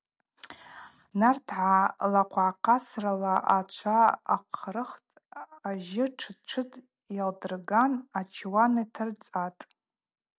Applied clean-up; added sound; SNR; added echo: none; none; none; none.